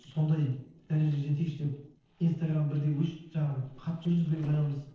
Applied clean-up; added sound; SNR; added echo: neural separator model SepFormer DNS4.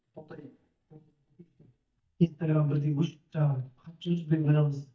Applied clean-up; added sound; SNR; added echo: neural mask model DeepFilterNet 3.